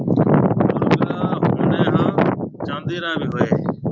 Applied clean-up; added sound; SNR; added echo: none; none; none; none.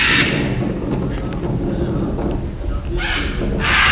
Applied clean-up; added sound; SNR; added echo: none; Bird; -2 dB; reverberation time 0.7 s.